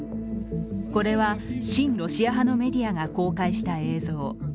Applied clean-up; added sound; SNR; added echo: none; none; none; none.